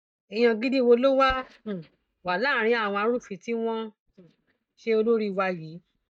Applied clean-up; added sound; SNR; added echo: neural mask model DeepFilterNet 3.